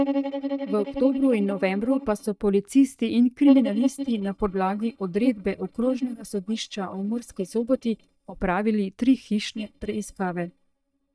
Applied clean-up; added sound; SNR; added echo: neural mask model DeepFilterNet 3.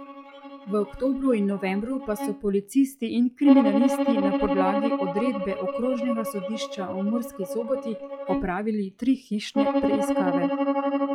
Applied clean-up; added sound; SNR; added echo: classical method log-MMSE.